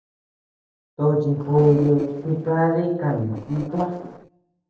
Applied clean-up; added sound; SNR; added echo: neural separator model SepFormer DNS4.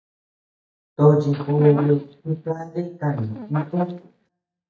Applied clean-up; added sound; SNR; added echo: neural mask model DeepFilterNet 3.